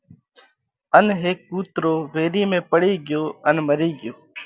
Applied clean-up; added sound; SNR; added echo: none; none; none; none.